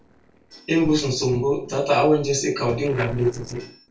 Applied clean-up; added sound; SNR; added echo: neural separator model SepFormer DNS4.